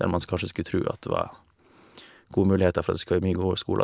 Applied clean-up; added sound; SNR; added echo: none; none; none; none.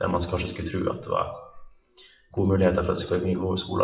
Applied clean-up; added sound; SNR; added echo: classical method WPE with log-MMSE.